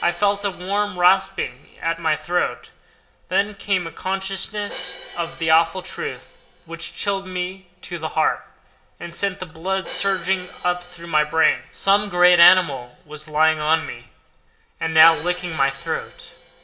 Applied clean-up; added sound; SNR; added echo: none; Crash cymbal; 16 dB; reverberation time 0.5 s.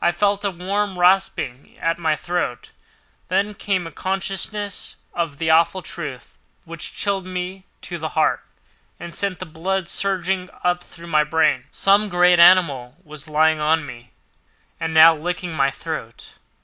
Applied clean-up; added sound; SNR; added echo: none; none; none; none.